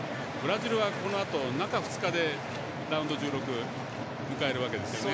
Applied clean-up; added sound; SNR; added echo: none; none; none; none.